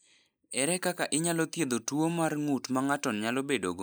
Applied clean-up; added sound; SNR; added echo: neural mask model Resemble Enhance denoiser.